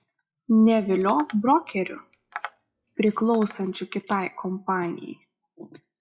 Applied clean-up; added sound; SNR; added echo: classical method WPE with log-MMSE.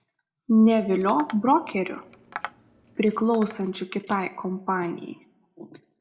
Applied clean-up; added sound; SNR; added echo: none; Tap; 17 dB; reverberation time 0.5 s.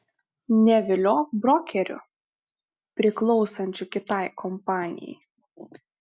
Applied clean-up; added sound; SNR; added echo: none; none; none; none.